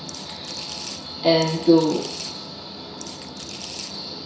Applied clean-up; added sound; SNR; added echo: none; Rattle / Rattle (instrument); 14 dB; reverberation time 0.6 s.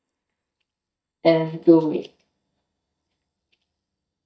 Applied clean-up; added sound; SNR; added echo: neural mask model DeepFilterNet 3.